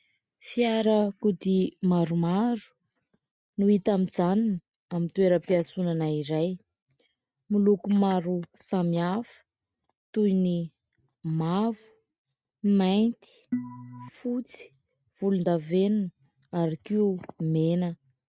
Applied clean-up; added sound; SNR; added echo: neural mask model RNNoise.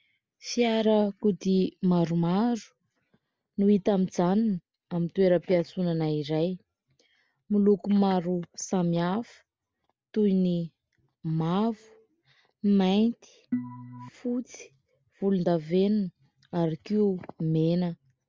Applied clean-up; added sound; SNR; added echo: none; Organ; 9 dB; none.